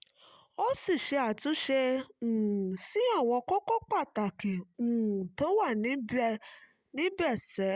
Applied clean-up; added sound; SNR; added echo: none; none; none; none.